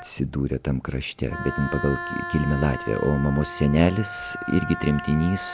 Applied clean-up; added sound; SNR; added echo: none; Wind instrument, woodwind instrument; 11 dB; none.